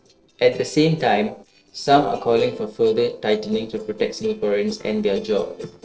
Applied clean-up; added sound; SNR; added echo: neural separator model SepFormer DNS4.